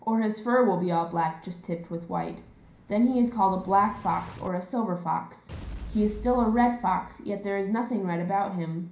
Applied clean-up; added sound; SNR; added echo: none; Explosion; 19 dB; reverberation time 0.5 s.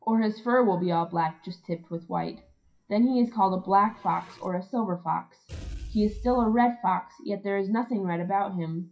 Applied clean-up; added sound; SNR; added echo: classical method WPE with log-MMSE.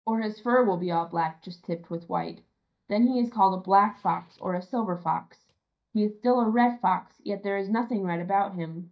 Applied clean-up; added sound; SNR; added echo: neural mask model DeepFilterNet 3.